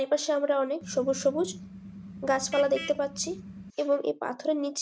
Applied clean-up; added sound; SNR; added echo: none; Vehicle horn, car horn, honking; 13 dB; none.